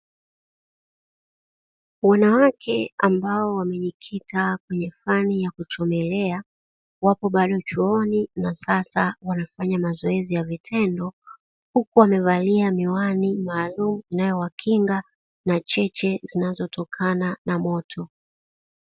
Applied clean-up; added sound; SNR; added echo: none; none; none; none.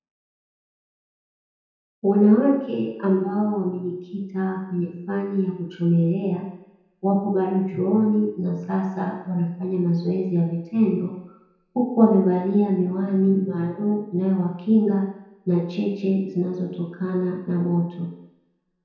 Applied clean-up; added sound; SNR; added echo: none; none; none; reverberation time 0.9 s.